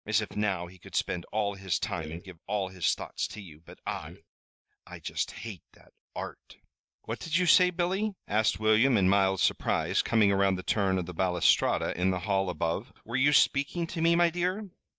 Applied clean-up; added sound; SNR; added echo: neural mask model DeepFilterNet 3.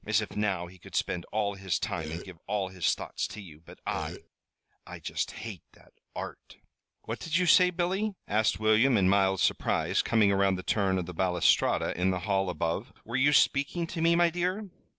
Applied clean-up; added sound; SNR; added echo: none; Burping, eructation; 8 dB; none.